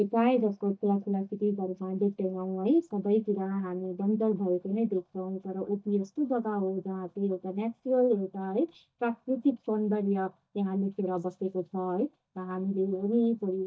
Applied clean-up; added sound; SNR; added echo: neural mask model DeepFilterNet 3.